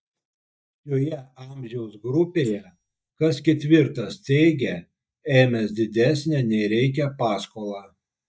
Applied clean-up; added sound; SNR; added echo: neural mask model DeepFilterNet 3.